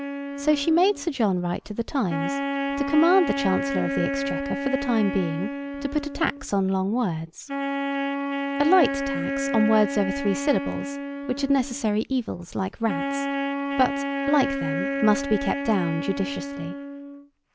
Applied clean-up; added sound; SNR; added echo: none; Wind instrument, woodwind instrument; 4 dB; none.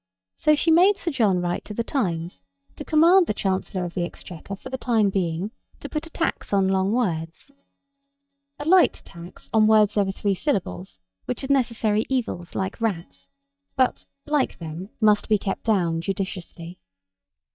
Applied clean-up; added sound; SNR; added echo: neural mask model DeepFilterNet 3.